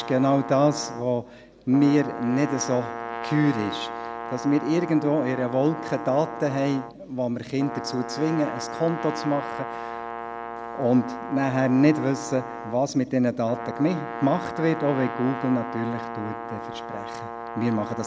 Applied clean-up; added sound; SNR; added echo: none; Brass instrument; 9 dB; none.